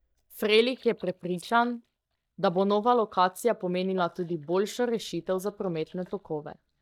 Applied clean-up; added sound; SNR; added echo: neural mask model DeepFilterNet 3.